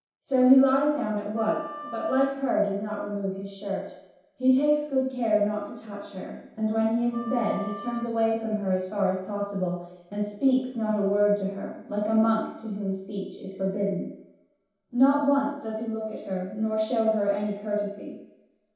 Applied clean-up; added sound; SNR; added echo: none; Wind instrument, woodwind instrument; 15 dB; reverberation time 0.8 s.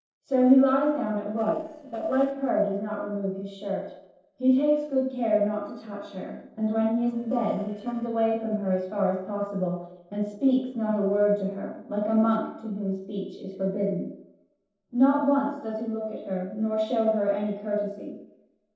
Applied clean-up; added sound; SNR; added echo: neural separator model SepFormer DNS4.